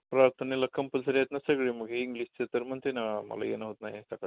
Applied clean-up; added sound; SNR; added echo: none; none; none; none.